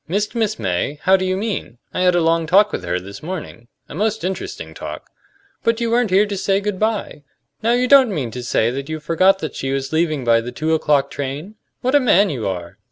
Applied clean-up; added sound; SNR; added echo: none; none; none; none.